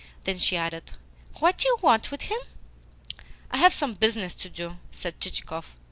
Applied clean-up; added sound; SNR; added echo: none; none; none; none.